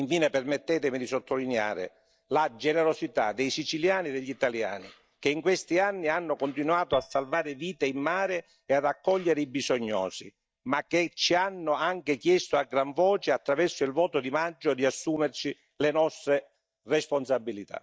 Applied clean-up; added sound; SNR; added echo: neural mask model DeepFilterNet 3.